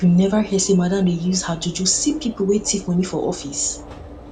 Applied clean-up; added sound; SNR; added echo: none; Alarm / Engine / Train; 18 dB; none.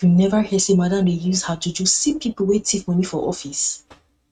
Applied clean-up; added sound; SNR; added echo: neural mask model RNNoise.